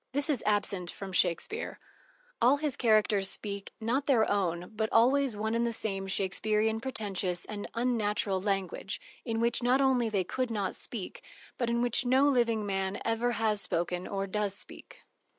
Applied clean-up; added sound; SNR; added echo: none; none; none; none.